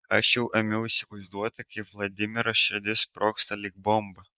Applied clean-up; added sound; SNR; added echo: neural mask model Resemble Enhance denoiser.